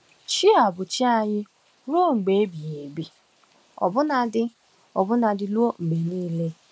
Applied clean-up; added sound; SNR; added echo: none; none; none; none.